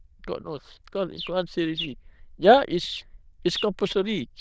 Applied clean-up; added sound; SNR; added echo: neural diffusion model UNIVERSE++.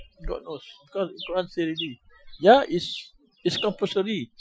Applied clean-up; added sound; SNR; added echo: classical method Wiener filter.